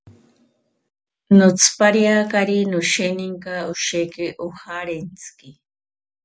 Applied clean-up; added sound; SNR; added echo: none; none; none; none.